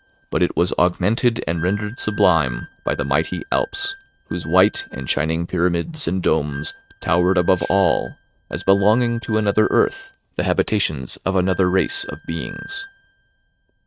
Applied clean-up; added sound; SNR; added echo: neural mask model RNNoise.